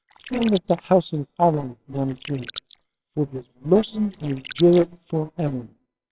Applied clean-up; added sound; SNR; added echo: neural separator model SepFormer WHAMR!.